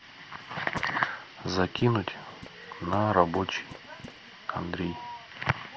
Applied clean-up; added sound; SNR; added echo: none; Tools; 20 dB; none.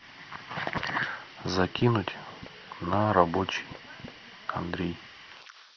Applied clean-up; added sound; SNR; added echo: neural mask model Resemble Enhance denoiser.